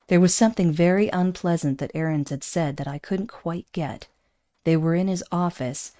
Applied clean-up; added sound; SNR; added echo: neural mask model RNNoise.